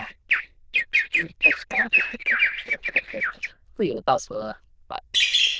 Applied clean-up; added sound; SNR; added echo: neural diffusion model UNIVERSE++.